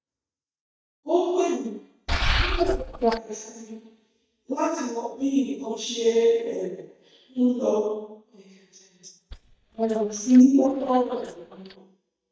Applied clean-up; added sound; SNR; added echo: neural mask model DeepFilterNet 3.